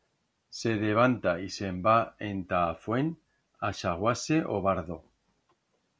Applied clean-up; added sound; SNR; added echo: none; none; none; none.